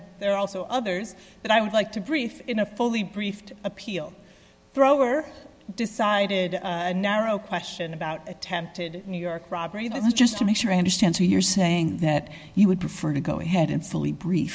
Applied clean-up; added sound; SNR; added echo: none; none; none; none.